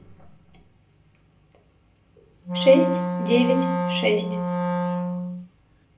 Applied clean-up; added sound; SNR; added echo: none; Wind instrument, woodwind instrument; 0 dB; reverberation time 0.6 s.